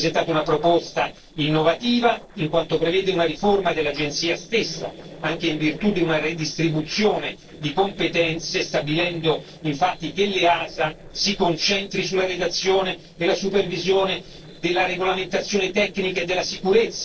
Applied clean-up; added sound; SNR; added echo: neural separator model SepFormer DNS4.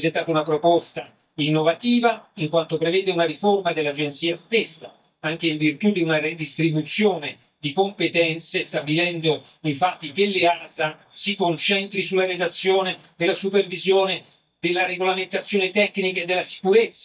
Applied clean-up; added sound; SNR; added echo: neural mask model DeepFilterNet 3.